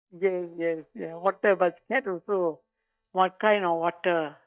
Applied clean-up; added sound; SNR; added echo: neural mask model DeepFilterNet 3.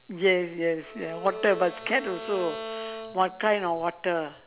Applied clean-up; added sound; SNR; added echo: none; Bowed string instrument; 12 dB; none.